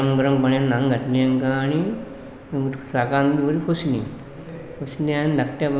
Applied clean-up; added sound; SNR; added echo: none; none; none; none.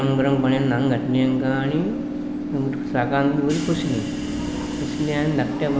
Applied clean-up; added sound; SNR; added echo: none; Subway, metro, underground / Train; 5 dB; none.